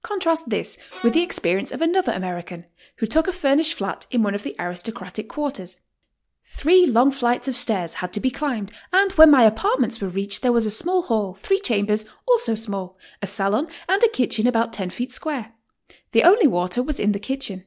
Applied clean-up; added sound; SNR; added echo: none; Bowed string instrument; 17 dB; none.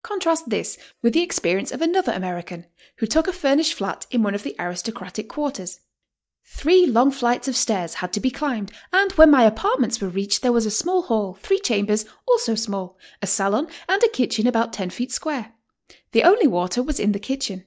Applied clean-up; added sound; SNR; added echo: neural mask model DeepFilterNet 3.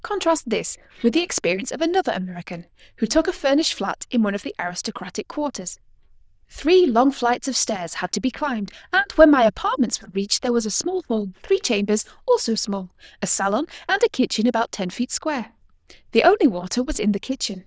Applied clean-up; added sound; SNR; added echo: neural diffusion model UNIVERSE++.